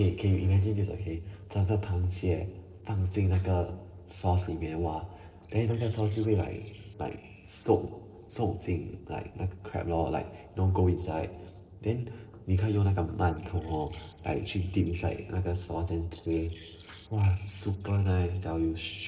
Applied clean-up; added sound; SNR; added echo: neural separator model SepFormer DNS4.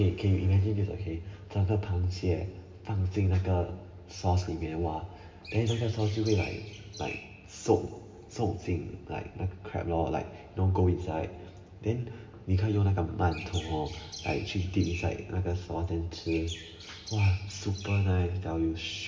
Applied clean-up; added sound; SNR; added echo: none; Chirp, tweet; 15 dB; reverberation time 1.4 s.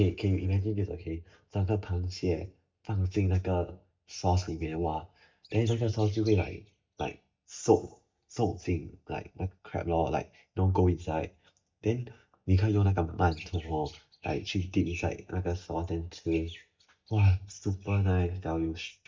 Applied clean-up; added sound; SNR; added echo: neural mask model DeepFilterNet 3.